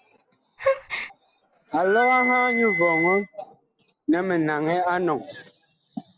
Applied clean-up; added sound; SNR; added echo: none; Gasp + Wind instrument, woodwind instrument; 2 dB; none.